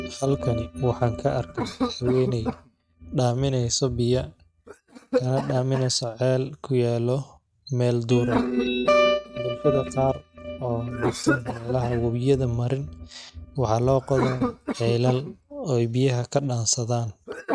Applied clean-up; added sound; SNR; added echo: neural mask model RNNoise.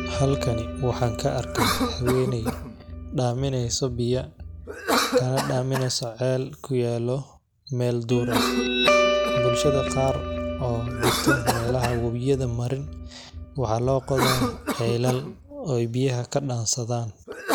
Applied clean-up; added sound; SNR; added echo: none; Guitar + Cough; 1 dB; none.